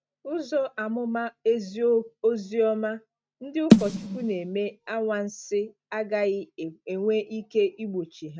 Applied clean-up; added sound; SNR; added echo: neural mask model RNNoise.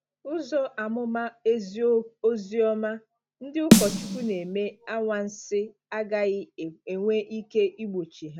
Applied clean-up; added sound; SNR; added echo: none; Snare drum; -4 dB; none.